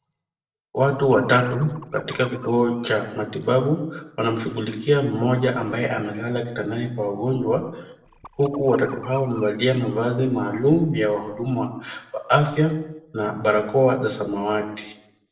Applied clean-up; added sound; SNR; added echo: neural separator model SepFormer DNS4.